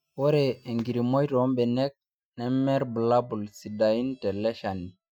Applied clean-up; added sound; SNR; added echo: classical method Wiener filter.